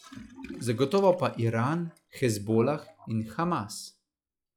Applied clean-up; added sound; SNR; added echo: classical method log-MMSE.